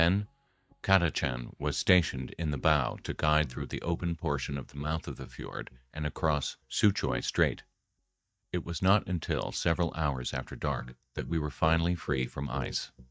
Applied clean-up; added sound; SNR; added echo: neural mask model DeepFilterNet 3.